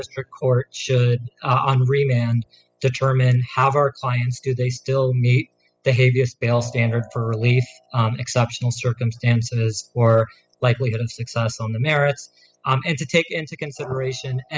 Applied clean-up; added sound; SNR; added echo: classical method spectral subtraction.